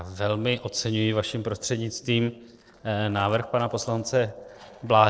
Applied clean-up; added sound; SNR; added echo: neural separator model SepFormer DNS4.